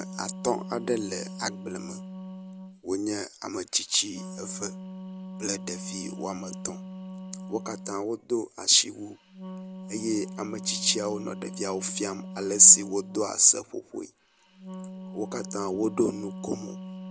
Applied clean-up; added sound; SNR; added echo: none; Wind instrument, woodwind instrument; 12 dB; none.